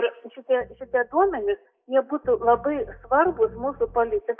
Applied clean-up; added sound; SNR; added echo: neural mask model DeepFilterNet 3.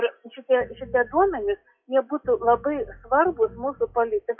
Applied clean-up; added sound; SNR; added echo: classical method WPE with log-MMSE.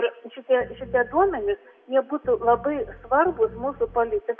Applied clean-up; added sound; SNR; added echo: none; Piano; 19 dB; reverberation time 1.7 s.